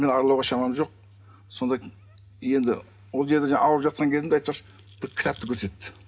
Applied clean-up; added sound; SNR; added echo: none; Rattle; 19 dB; reverberation time 0.3 s.